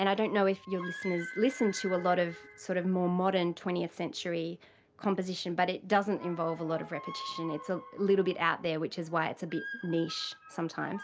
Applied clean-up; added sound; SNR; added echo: none; none; none; none.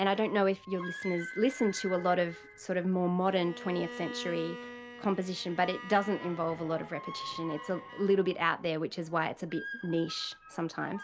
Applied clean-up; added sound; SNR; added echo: none; Bowed string instrument; 17 dB; none.